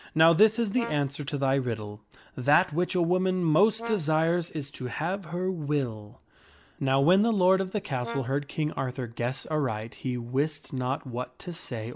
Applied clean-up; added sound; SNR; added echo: none; Brass instrument; 17 dB; none.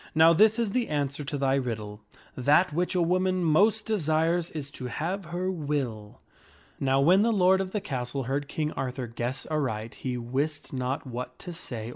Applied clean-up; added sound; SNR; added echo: none; none; none; none.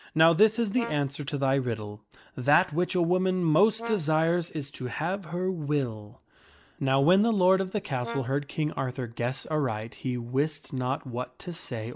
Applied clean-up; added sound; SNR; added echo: neural mask model DeepFilterNet 3.